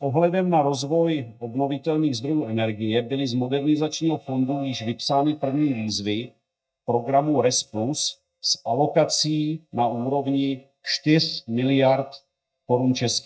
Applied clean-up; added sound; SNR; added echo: neural mask model DeepFilterNet 3.